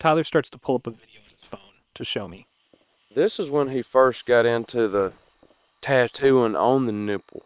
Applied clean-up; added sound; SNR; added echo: neural separator model SepFormer WHAM!.